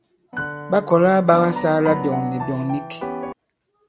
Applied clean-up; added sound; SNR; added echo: none; Piano; 8 dB; none.